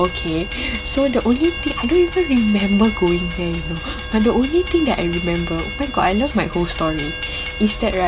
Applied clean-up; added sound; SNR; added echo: none; Train; 9 dB; none.